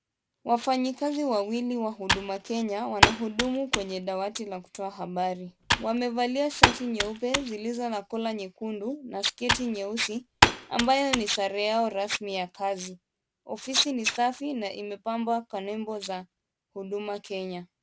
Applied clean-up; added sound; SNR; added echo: none; Computer keyboard; -1 dB; none.